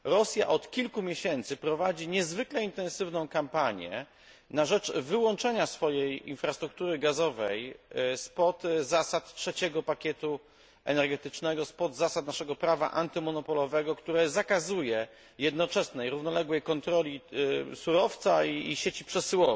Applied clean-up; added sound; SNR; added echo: none; none; none; none.